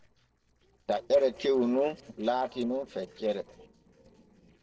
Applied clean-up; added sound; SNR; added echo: neural separator model SepFormer DNS4.